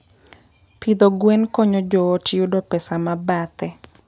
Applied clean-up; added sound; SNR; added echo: none; none; none; none.